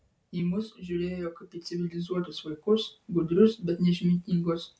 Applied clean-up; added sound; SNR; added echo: none; none; none; none.